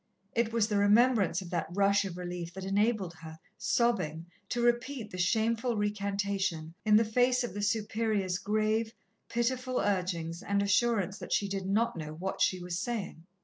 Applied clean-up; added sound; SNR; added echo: none; none; none; none.